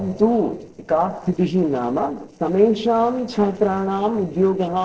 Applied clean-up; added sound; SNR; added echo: neural separator model SepFormer DNS4.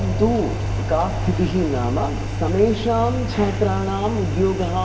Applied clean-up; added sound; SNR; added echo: none; Engine; 2 dB; reverberation time 1.3 s.